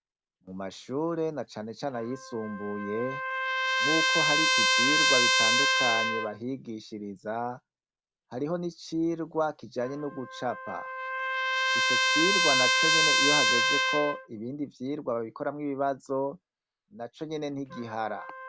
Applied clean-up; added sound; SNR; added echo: none; Trumpet; -4 dB; none.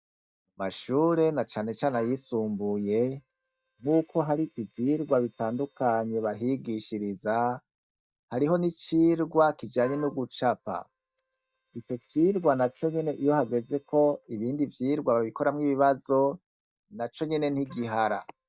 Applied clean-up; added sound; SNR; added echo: neural mask model DeepFilterNet 3.